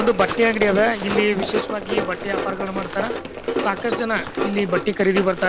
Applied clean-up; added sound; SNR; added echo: none; Run; 5 dB; none.